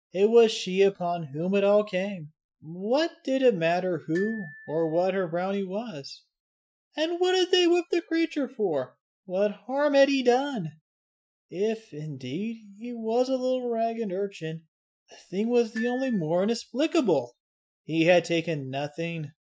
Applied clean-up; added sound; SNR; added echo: classical method Wiener filter.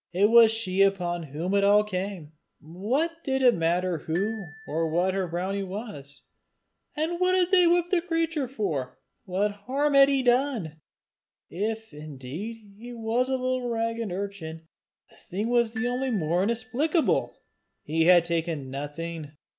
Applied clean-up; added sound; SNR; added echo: none; Glockenspiel; 20 dB; none.